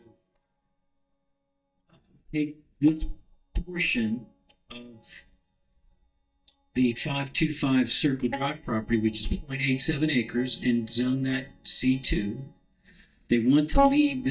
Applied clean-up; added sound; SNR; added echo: neural mask model DeepFilterNet 3.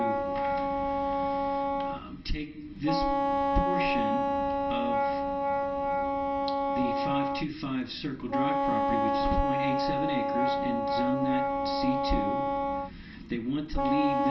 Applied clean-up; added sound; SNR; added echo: none; Wind instrument, woodwind instrument; -5 dB; reverberation time 0.2 s.